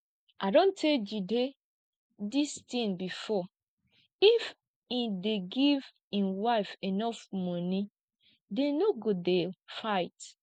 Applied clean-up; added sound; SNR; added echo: none; none; none; none.